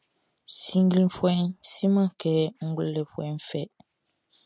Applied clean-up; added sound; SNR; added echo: none; none; none; none.